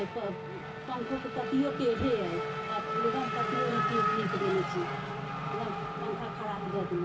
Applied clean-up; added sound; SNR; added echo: none; Race car, auto racing / Accelerating, revving, vroom; 0 dB; reverberation time 0.1 s.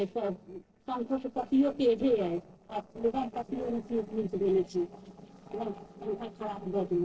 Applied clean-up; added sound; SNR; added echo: neural separator model SepFormer DNS4.